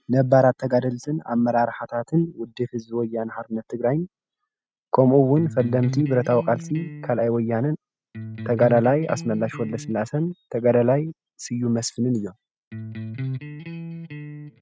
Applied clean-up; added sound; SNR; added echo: neural mask model RNNoise.